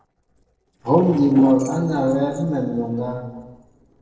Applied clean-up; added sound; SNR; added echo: neural separator model SepFormer DNS4.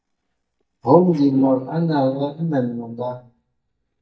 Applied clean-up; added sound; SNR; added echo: neural mask model DeepFilterNet 3.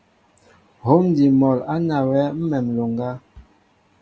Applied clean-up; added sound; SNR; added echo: none; none; none; none.